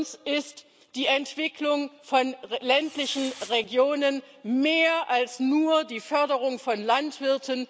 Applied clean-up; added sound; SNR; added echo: none; Fireworks; 18 dB; none.